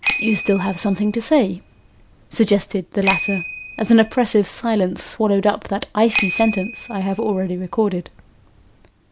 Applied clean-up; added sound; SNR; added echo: none; Bicycle bell; 10 dB; none.